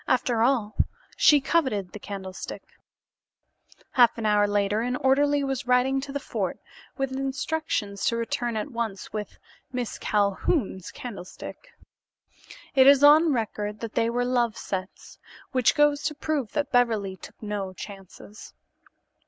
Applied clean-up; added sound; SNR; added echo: none; none; none; none.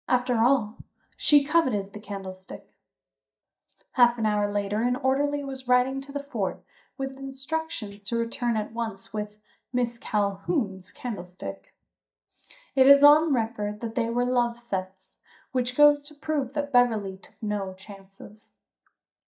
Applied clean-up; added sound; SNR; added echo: neural mask model DeepFilterNet 3.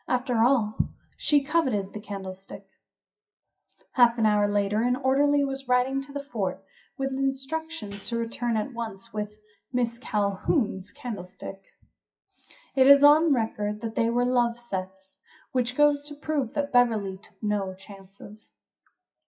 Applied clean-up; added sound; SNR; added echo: classical method WPE with log-MMSE.